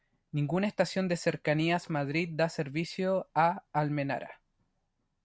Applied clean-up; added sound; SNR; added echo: none; none; none; none.